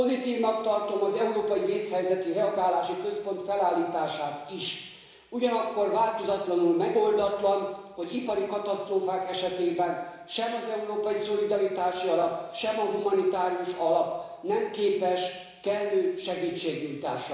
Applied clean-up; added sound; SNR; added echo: none; none; none; reverberation time 1.0 s.